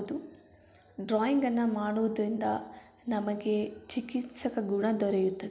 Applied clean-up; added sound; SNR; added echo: none; none; none; none.